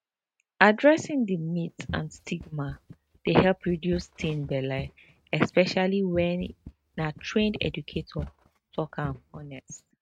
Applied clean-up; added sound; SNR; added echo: neural mask model RNNoise.